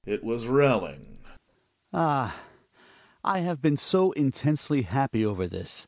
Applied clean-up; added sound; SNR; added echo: none; none; none; none.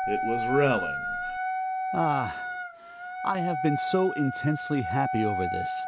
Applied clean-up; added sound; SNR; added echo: none; Wind instrument, woodwind instrument; 2 dB; none.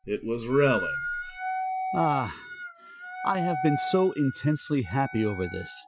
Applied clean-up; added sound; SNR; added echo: classical method Wiener filter.